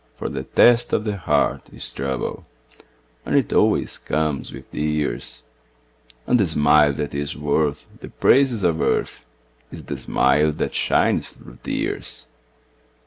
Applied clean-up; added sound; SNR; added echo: none; none; none; none.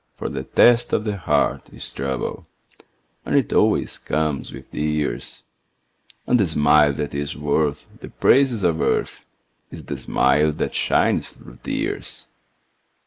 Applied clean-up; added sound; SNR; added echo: neural mask model Resemble Enhance denoiser.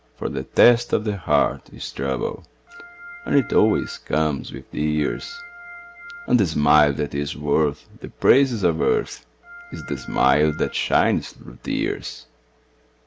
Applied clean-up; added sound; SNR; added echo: none; Organ; 17 dB; none.